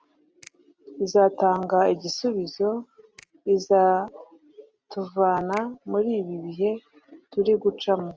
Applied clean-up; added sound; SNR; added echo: neural mask model RNNoise.